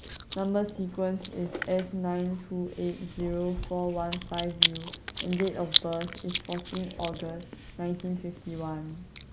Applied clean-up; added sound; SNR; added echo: none; Chewing, mastication; 3 dB; none.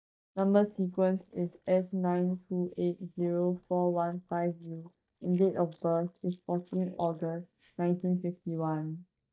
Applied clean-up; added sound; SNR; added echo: neural mask model DeepFilterNet 3.